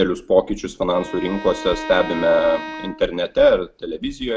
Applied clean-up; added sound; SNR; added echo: none; Bowed string instrument; 13 dB; none.